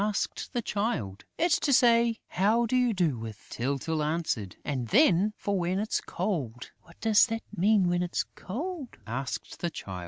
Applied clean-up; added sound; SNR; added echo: none; none; none; none.